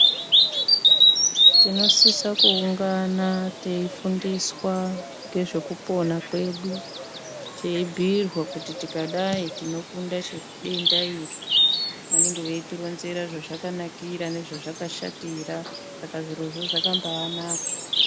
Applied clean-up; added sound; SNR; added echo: none; Bird vocalization, bird call, bird song; -4 dB; none.